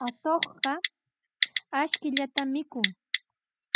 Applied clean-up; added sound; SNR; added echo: classical method spectral subtraction.